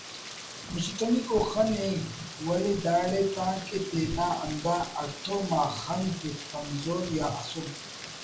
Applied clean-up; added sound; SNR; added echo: none; Rain; 12 dB; reverberation time 0.3 s.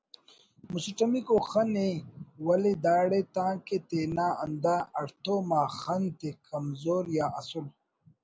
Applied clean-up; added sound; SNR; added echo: none; none; none; none.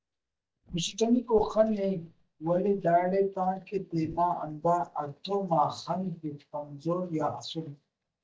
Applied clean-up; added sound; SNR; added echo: neural mask model DeepFilterNet 3.